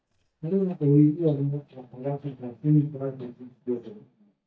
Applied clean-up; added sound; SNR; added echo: neural mask model DeepFilterNet 3.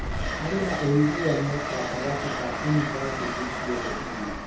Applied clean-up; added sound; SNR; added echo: none; Train; 3 dB; reverberation time 0.6 s.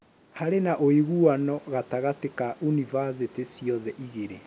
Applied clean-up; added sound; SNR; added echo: none; none; none; none.